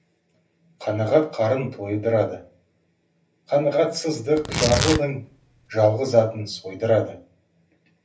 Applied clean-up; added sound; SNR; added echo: none; Tearing; 4 dB; reverberation time 0.3 s.